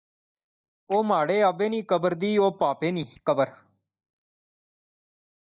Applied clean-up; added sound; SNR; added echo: neural mask model DeepFilterNet 3.